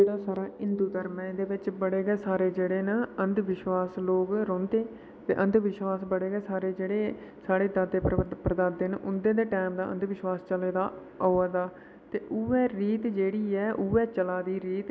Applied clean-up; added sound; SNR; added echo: none; none; none; none.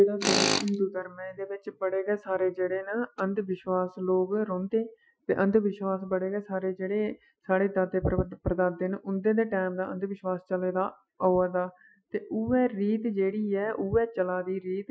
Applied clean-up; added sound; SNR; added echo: classical method Wiener filter.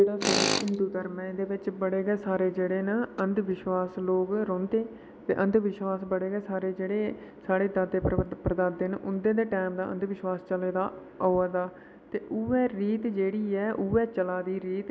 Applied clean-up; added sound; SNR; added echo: none; Tools; 5 dB; none.